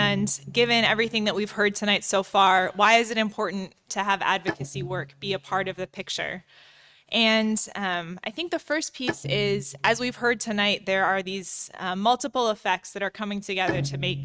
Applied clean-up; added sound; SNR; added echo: neural mask model RNNoise.